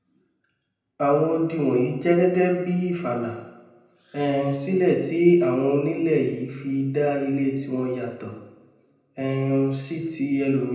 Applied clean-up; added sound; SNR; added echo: none; none; none; reverberation time 0.9 s.